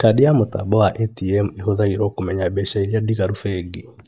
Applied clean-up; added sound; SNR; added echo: neural mask model Resemble Enhance denoiser.